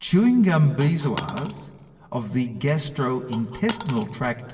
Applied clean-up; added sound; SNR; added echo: none; Coin (dropping); 13 dB; reverberation time 1.8 s.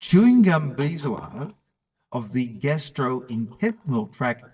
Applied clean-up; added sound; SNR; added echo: neural mask model DeepFilterNet 3.